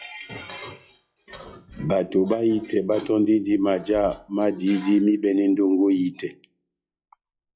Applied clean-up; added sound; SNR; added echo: classical method log-MMSE.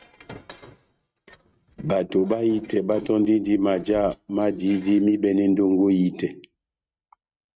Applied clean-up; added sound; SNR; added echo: neural mask model RNNoise.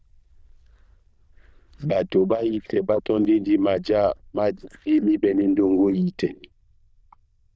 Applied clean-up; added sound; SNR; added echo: neural diffusion model UNIVERSE++.